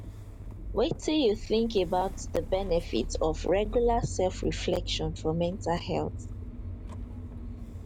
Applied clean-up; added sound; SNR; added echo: none; Engine starting / Motor vehicle (road); 7 dB; none.